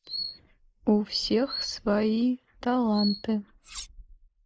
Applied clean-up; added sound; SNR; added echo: neural mask model Resemble Enhance denoiser.